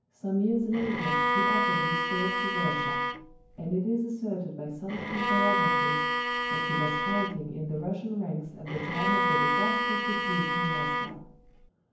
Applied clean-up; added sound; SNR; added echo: none; Bowed string instrument; -3 dB; reverberation time 0.9 s.